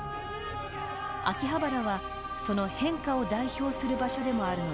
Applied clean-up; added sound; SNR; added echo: none; none; none; none.